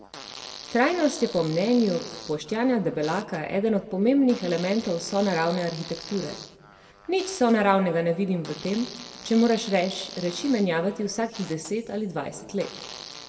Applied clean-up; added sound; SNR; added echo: none; Fart; 17 dB; reverberation time 1.0 s.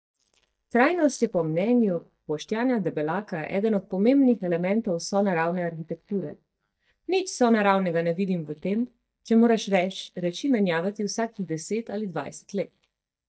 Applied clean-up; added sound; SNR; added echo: neural mask model DeepFilterNet 3.